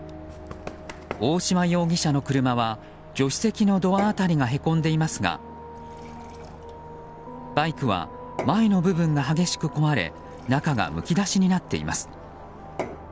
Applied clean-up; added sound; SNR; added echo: none; Run + Fill (with liquid) / Glass / Water; 18 dB; none.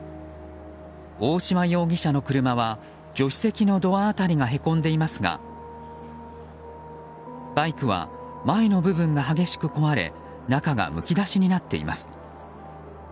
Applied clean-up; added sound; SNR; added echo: none; none; none; none.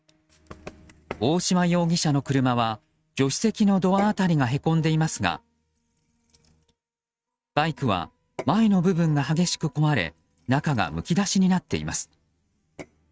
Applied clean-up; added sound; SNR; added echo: neural mask model RNNoise.